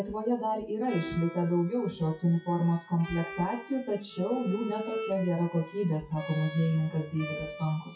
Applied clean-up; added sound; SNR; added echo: classical method WPE with log-MMSE.